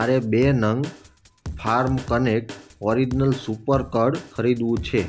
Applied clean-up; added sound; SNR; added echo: none; Drum kit; 14 dB; none.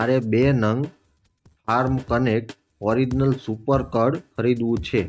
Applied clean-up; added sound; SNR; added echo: neural mask model RNNoise.